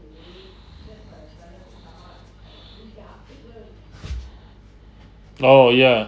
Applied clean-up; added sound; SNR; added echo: none; none; none; none.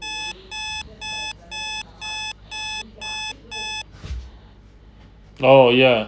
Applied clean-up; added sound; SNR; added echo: none; Alarm; 9 dB; none.